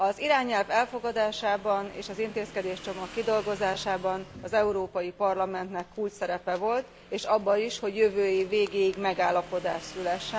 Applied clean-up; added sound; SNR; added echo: none; Motorcycle / Engine; 20 dB; none.